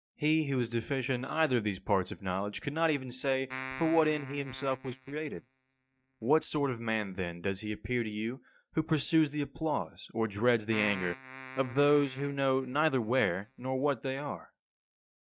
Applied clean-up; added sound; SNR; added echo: neural mask model RNNoise.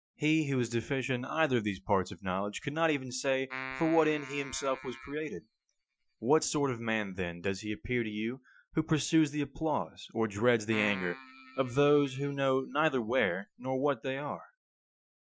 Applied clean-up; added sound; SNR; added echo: classical method Wiener filter.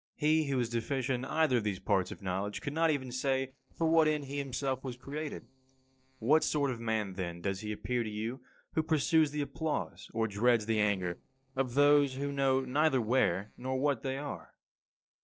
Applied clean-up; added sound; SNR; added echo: neural separator model SepFormer DNS4.